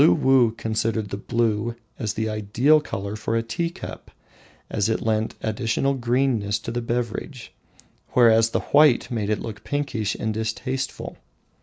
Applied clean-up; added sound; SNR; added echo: none; none; none; none.